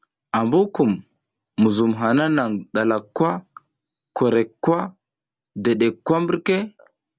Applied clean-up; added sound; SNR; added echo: none; none; none; none.